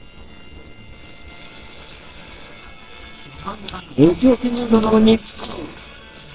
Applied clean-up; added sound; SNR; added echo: neural separator model SepFormer WHAMR!.